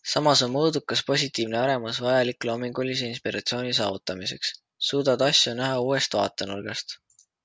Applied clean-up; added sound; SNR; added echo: none; none; none; none.